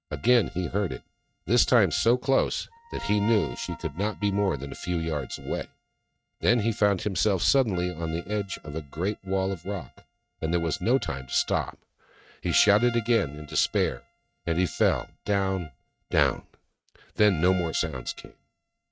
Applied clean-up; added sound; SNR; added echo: neural mask model RNNoise.